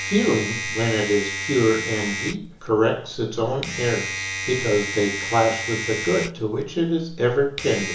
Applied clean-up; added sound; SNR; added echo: none; Domestic sounds, home sounds; 7 dB; reverberation time 0.8 s.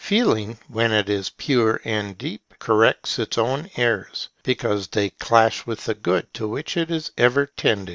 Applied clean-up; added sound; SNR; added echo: none; none; none; none.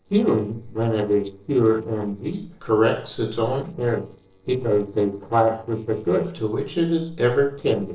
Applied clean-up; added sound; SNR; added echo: neural separator model SepFormer DNS4.